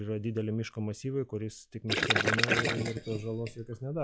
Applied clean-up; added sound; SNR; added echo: classical method log-MMSE.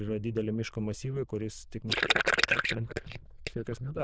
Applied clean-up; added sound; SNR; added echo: neural diffusion model UNIVERSE++.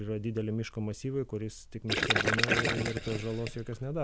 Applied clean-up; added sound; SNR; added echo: none; Gurgling; -3 dB; none.